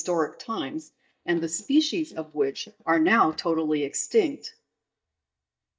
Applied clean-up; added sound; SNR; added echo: neural mask model DeepFilterNet 3.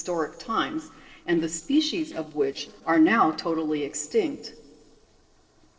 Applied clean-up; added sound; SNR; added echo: neural separator model SepFormer DNS4.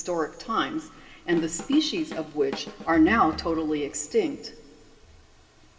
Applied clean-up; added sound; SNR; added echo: none; Drum kit; 14 dB; reverberation time 1.3 s.